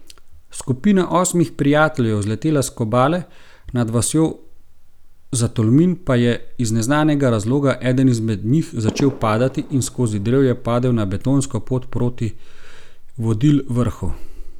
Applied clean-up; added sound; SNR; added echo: none; Fireworks; 15 dB; none.